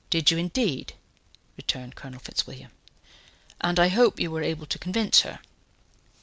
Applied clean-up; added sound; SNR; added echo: none; none; none; none.